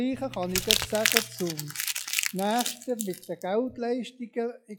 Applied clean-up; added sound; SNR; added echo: classical method log-MMSE.